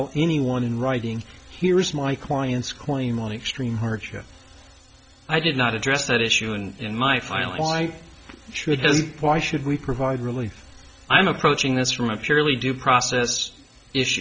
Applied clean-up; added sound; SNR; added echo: none; none; none; none.